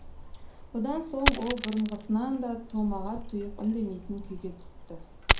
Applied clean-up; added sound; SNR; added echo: none; Coin (dropping); 1 dB; reverberation time 0.5 s.